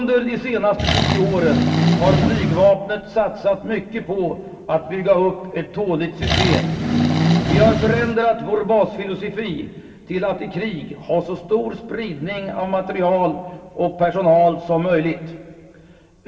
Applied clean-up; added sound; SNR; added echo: none; Accelerating, revving, vroom; -3 dB; reverberation time 2.7 s.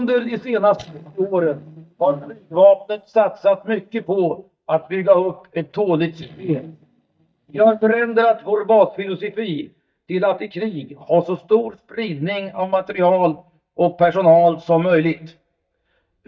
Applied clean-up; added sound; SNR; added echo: neural mask model DeepFilterNet 3.